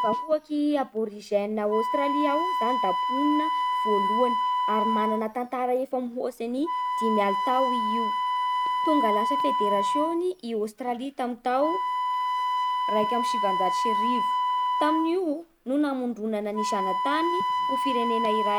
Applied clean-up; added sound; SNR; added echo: none; Wind instrument, woodwind instrument; -1 dB; none.